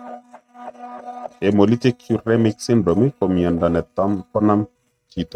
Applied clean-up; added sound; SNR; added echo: neural mask model RNNoise.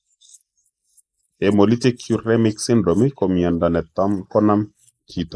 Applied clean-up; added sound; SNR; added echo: neural mask model Resemble Enhance denoiser.